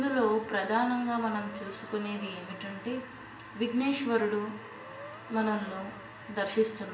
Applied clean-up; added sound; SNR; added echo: none; Breathing; 20 dB; reverberation time 0.8 s.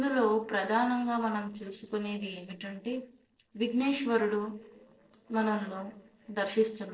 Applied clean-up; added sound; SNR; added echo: neural separator model SepFormer DNS4.